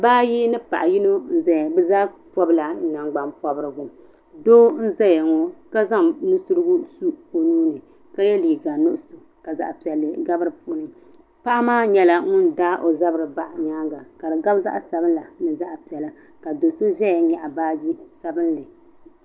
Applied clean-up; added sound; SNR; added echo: none; none; none; none.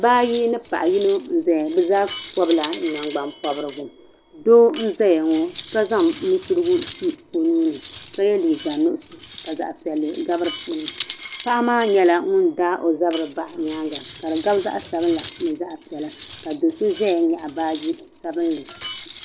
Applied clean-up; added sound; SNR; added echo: none; Cutlery, silverware; 6 dB; none.